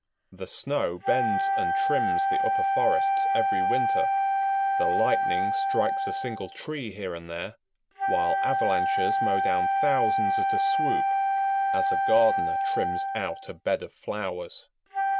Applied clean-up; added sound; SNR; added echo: none; Wind instrument, woodwind instrument; -5 dB; none.